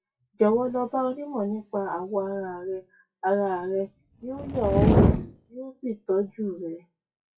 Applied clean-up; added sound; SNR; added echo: classical method WPE with log-MMSE.